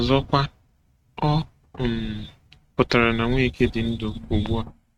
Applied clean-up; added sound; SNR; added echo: neural mask model RNNoise.